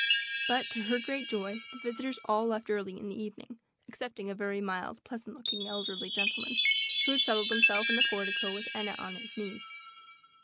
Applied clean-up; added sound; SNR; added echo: none; Chime; -4 dB; none.